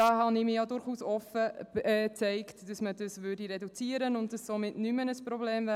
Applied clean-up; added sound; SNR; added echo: none; none; none; none.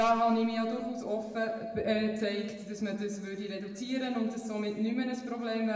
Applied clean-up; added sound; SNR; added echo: none; none; none; reverberation time 1.1 s.